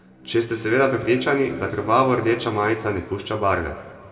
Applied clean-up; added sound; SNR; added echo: none; Bowed string instrument; 18 dB; reverberation time 1.7 s.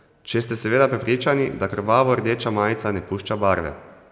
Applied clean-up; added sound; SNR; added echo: none; none; none; none.